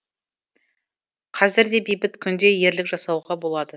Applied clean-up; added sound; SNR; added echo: none; none; none; none.